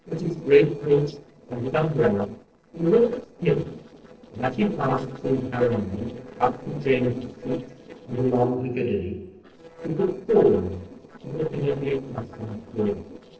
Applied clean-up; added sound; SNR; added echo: neural separator model SepFormer DNS4.